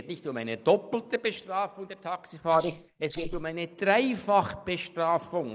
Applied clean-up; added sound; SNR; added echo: neural mask model Resemble Enhance denoiser.